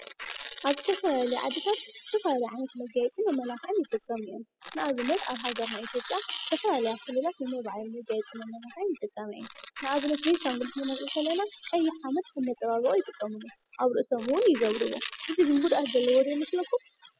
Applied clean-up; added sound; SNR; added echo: classical method spectral subtraction.